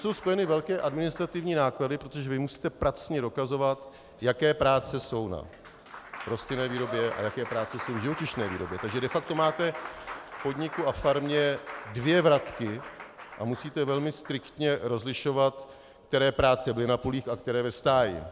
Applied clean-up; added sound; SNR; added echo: none; Applause; 15 dB; none.